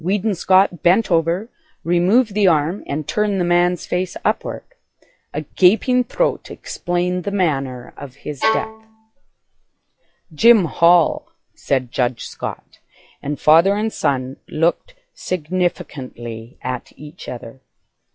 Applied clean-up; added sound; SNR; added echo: classical method log-MMSE.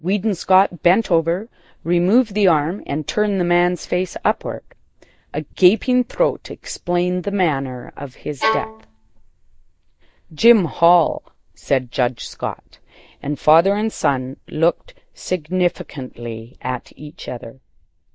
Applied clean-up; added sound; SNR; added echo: neural mask model DeepFilterNet 3.